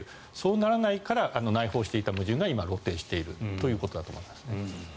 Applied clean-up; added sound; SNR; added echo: none; none; none; none.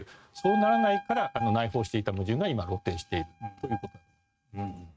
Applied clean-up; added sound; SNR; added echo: neural mask model RNNoise.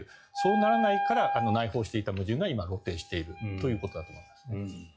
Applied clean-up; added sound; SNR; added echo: classical method log-MMSE.